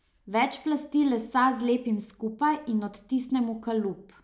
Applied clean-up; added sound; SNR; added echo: none; none; none; none.